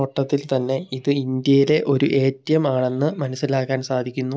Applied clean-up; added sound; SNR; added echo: none; none; none; none.